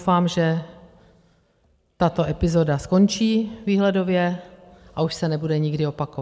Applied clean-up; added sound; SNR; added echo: none; none; none; none.